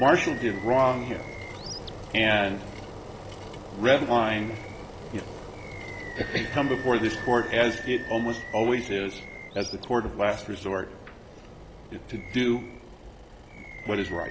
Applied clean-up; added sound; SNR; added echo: none; Engine + Animal; 11 dB; none.